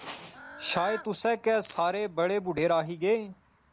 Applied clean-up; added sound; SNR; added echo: none; Bird / Fowl; 19 dB; none.